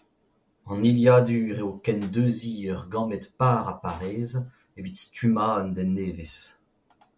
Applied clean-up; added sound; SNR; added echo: none; none; none; none.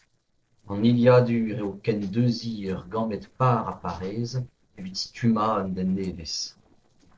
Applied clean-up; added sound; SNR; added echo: neural separator model SepFormer DNS4.